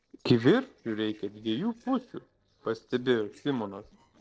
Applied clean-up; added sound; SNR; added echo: neural separator model SepFormer DNS4.